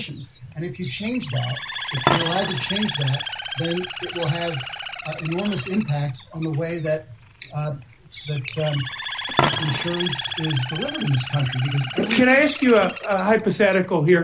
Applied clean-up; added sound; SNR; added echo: none; Bird + Coin (dropping); 7 dB; none.